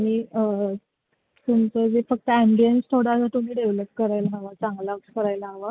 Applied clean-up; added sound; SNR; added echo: none; none; none; none.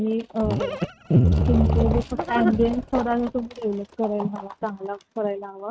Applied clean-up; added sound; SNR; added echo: neural mask model RNNoise.